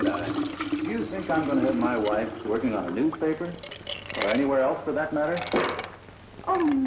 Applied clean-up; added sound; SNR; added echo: none; Liquid; 6 dB; none.